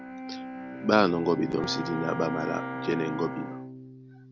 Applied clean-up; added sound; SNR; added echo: none; Bowed string instrument + Wind instrument, woodwind instrument; 7 dB; none.